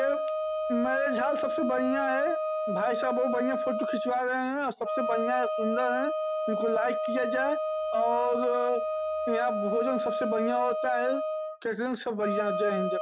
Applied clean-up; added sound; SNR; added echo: none; Wind instrument, woodwind instrument; 0 dB; none.